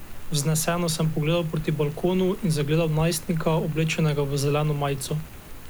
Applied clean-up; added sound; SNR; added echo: none; Rain; 12 dB; none.